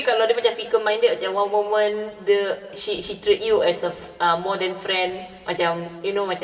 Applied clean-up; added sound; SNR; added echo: none; none; none; reverberation time 1.9 s.